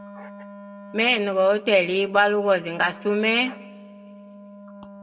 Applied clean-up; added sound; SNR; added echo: none; Wind instrument, woodwind instrument; 18 dB; reverberation time 0.7 s.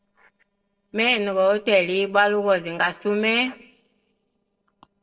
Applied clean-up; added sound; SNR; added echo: neural separator model SepFormer DNS4.